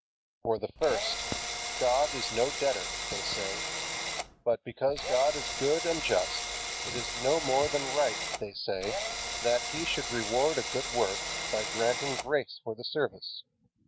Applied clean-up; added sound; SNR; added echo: none; Drill; 3 dB; none.